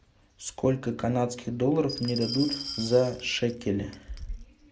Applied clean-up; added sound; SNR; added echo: none; Glass; 11 dB; none.